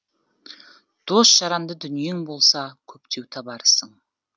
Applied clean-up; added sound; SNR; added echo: none; none; none; none.